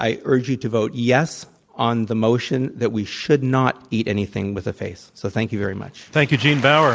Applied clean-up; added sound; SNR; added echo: none; none; none; none.